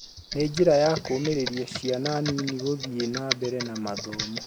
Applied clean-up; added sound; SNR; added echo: none; Computer keyboard; 9 dB; none.